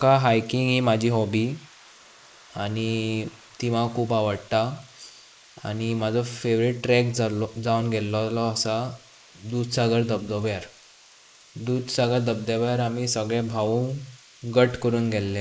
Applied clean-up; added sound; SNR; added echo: neural mask model Resemble Enhance denoiser.